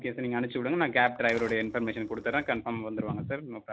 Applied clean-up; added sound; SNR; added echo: none; Typewriter; 20 dB; none.